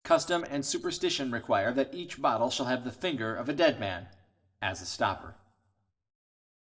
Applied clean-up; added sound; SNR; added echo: neural separator model SepFormer DNS4.